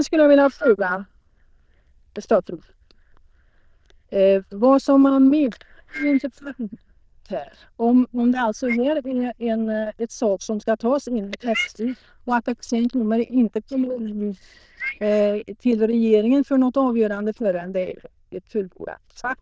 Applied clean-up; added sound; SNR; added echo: neural diffusion model UNIVERSE++.